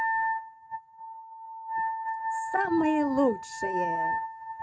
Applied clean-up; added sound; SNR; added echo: neural mask model RNNoise.